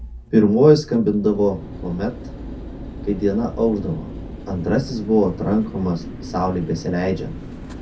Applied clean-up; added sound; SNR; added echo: none; Mechanical fan; 12 dB; reverberation time 0.3 s.